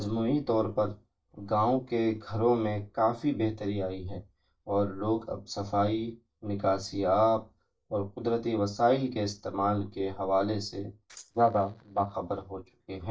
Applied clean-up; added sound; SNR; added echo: neural mask model DeepFilterNet 3.